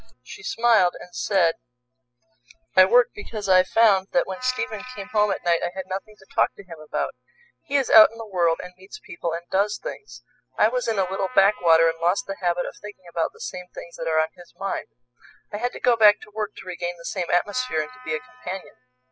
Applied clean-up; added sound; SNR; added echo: classical method spectral subtraction.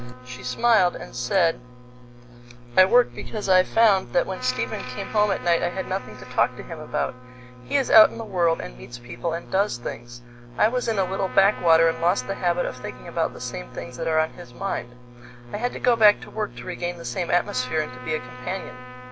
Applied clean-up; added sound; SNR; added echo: none; Trumpet; 19 dB; none.